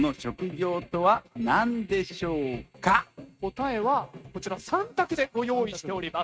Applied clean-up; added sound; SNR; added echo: neural mask model RNNoise.